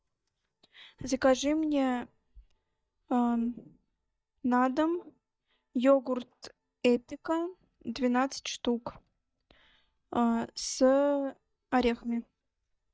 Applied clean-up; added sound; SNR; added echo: neural mask model DeepFilterNet 3.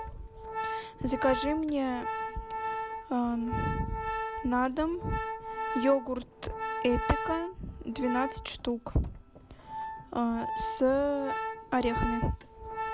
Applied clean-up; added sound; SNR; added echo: none; Organ; 5 dB; none.